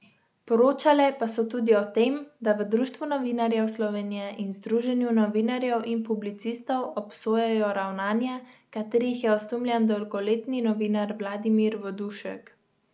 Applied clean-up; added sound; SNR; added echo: none; none; none; none.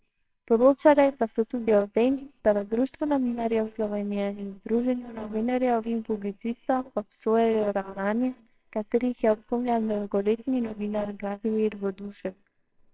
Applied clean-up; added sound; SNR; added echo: neural separator model SepFormer WHAMR!.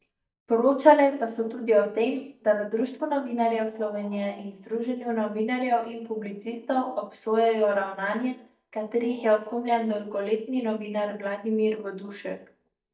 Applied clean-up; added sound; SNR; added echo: neural mask model DeepFilterNet 3.